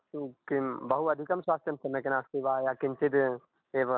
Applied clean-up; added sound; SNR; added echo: none; none; none; none.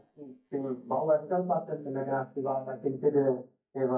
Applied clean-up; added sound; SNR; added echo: neural mask model DeepFilterNet 3.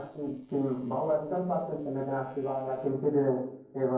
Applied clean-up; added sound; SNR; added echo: neural separator model SepFormer DNS4.